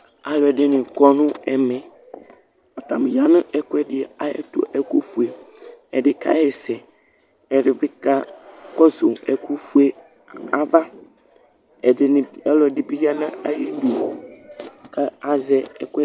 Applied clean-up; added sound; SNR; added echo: none; none; none; none.